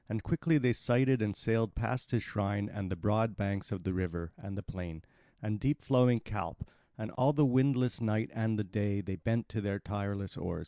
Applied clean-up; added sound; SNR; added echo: none; none; none; none.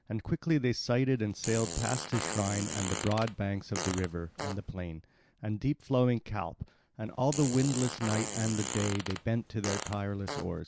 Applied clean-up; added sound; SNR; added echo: none; Fart; 7 dB; none.